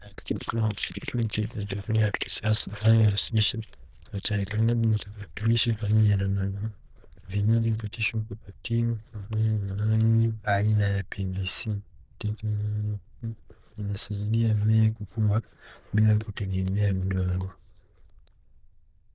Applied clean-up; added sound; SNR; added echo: neural diffusion model UNIVERSE++.